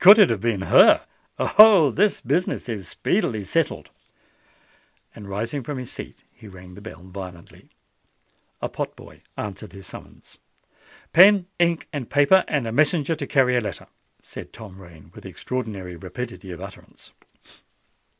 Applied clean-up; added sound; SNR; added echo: none; none; none; none.